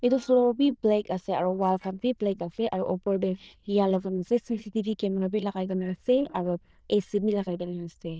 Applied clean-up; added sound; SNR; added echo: neural diffusion model UNIVERSE++.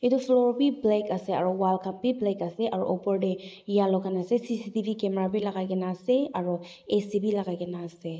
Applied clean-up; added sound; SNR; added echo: neural mask model Resemble Enhance denoiser.